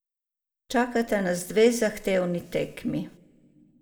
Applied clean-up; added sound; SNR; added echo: none; none; none; reverberation time 1.0 s.